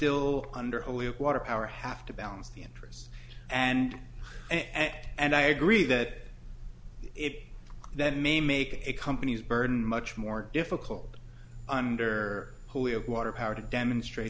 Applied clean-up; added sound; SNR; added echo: none; none; none; none.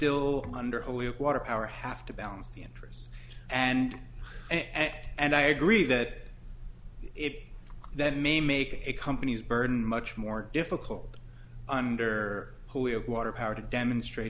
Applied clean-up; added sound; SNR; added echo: none; Bowed string instrument; 17 dB; none.